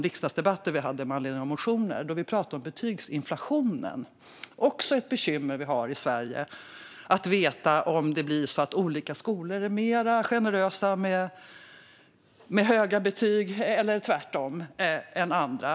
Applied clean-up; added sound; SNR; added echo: none; none; none; none.